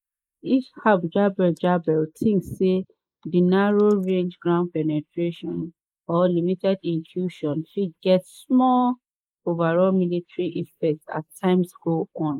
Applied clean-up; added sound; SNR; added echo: neural mask model Resemble Enhance denoiser.